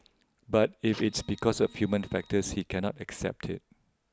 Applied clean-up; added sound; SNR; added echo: none; Printer; 20 dB; none.